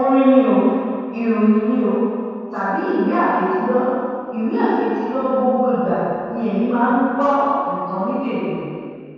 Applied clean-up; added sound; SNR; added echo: none; none; none; reverberation time 2.1 s.